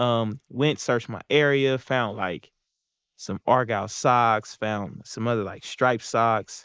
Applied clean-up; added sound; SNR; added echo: neural mask model Resemble Enhance denoiser.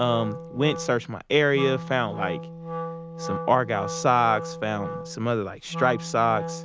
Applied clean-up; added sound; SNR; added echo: none; Wind instrument, woodwind instrument; 9 dB; none.